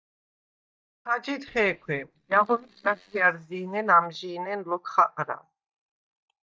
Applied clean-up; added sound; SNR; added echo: neural mask model DeepFilterNet 3.